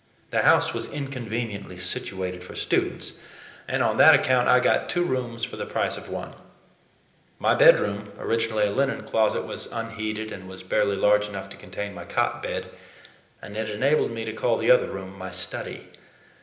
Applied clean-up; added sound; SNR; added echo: none; none; none; reverberation time 0.8 s.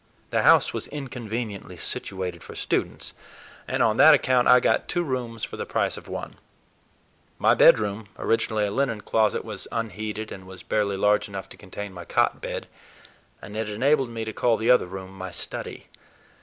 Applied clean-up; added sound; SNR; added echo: none; none; none; none.